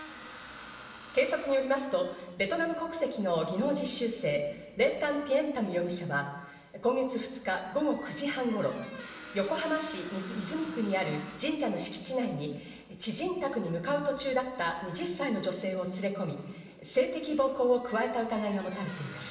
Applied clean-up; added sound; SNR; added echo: none; Squeak; 19 dB; reverberation time 1.2 s.